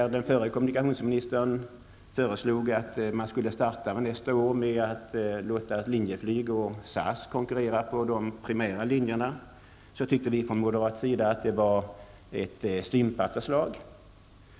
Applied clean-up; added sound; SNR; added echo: none; none; none; none.